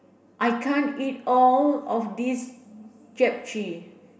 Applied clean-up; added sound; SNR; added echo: none; none; none; reverberation time 2.4 s.